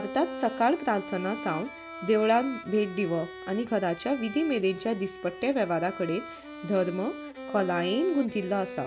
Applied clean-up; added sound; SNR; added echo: none; Bowed string instrument; 12 dB; none.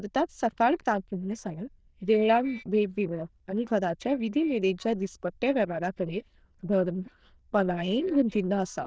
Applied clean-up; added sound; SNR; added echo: neural diffusion model UNIVERSE++.